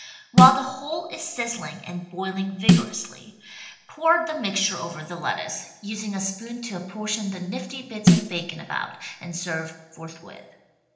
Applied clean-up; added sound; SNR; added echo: none; Snare drum; -5 dB; reverberation time 0.9 s.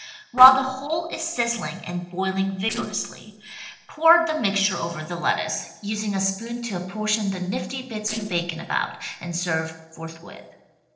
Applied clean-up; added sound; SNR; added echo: neural separator model SepFormer DNS4.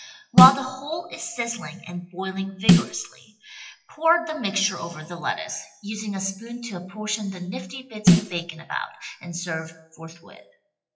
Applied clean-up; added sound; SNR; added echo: classical method WPE with log-MMSE.